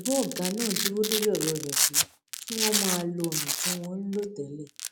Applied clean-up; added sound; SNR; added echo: none; Domestic sounds, home sounds; 0 dB; none.